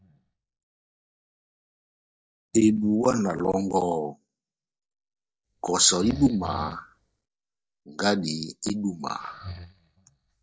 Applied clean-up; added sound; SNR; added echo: neural mask model DeepFilterNet 3.